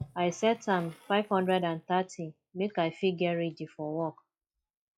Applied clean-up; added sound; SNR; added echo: classical method log-MMSE.